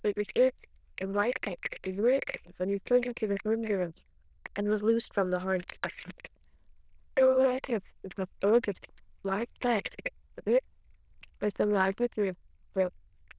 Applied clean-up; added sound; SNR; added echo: neural diffusion model UNIVERSE++.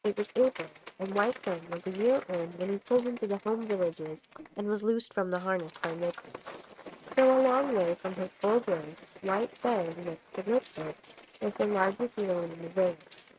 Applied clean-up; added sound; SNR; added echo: neural mask model RNNoise.